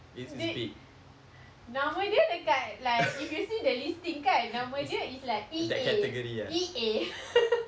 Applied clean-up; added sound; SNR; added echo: none; none; none; none.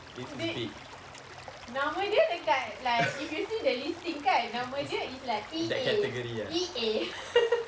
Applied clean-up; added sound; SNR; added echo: none; Stream / Liquid; 16 dB; none.